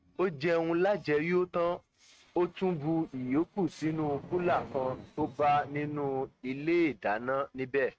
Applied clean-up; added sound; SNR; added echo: neural mask model RNNoise.